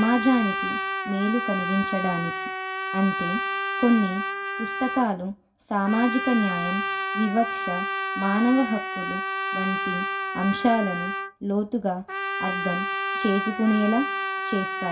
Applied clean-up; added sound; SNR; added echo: none; Trumpet; 3 dB; reverberation time 0.2 s.